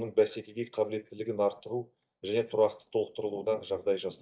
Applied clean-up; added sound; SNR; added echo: neural mask model DeepFilterNet 3.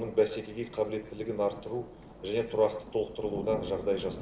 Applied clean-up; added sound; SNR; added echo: none; Thunder / Rain; 13 dB; reverberation time 0.6 s.